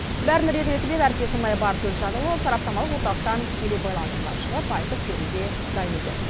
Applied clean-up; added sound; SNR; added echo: none; Water; 1 dB; none.